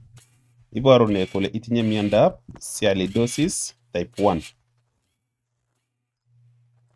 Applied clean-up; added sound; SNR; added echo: neural mask model RNNoise.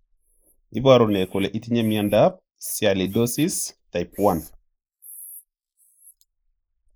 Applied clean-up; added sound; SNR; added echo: neural mask model Resemble Enhance denoiser.